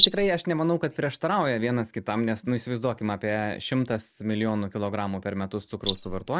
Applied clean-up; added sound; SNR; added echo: neural mask model DeepFilterNet 3.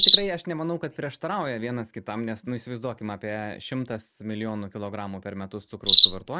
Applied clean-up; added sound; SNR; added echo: neural mask model Resemble Enhance denoiser.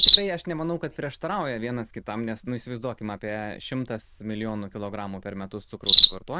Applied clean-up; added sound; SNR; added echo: neural diffusion model UNIVERSE++.